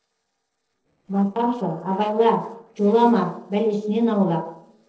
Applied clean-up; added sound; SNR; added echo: neural separator model SepFormer DNS4.